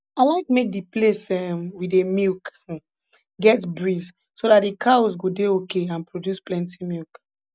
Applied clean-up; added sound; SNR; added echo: none; none; none; none.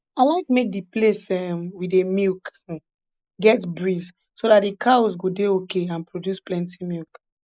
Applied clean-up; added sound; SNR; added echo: neural mask model Resemble Enhance denoiser.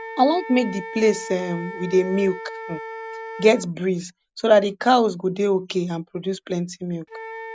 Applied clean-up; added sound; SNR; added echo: none; Wind instrument, woodwind instrument; 14 dB; none.